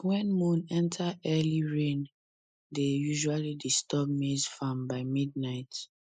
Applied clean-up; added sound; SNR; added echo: neural mask model Resemble Enhance denoiser.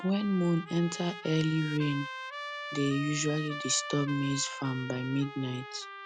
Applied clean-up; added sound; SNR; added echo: none; Trumpet; 10 dB; none.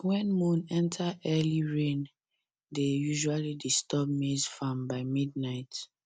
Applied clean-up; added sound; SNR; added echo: none; none; none; none.